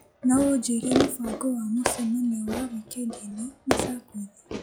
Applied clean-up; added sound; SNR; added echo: classical method log-MMSE.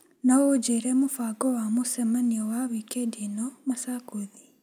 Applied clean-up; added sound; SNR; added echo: none; none; none; none.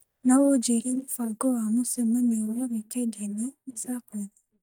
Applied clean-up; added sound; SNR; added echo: neural mask model DeepFilterNet 3.